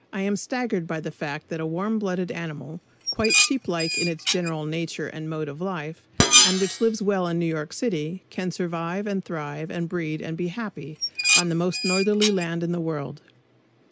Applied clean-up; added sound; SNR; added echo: none; Screech + Dishes, pots, and pans; -2 dB; none.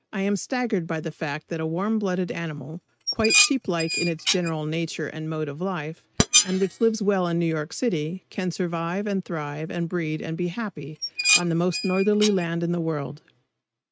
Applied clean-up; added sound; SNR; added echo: neural mask model RNNoise.